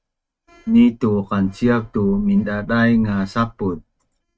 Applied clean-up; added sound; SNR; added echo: neural mask model RNNoise.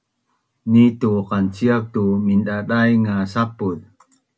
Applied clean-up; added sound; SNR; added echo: none; none; none; none.